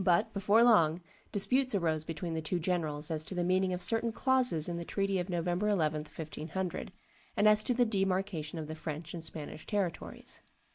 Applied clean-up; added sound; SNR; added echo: neural mask model Resemble Enhance denoiser.